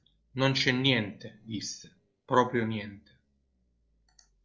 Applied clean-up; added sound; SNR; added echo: neural separator model SepFormer DNS4.